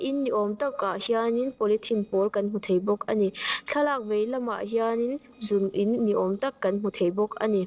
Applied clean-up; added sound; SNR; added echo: neural separator model SepFormer DNS4.